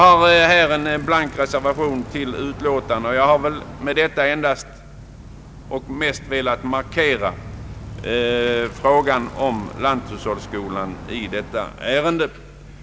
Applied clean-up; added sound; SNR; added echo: none; Bicycle; 17 dB; none.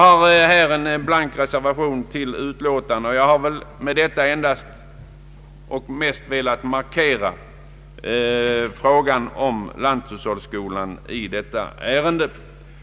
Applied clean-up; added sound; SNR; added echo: none; none; none; none.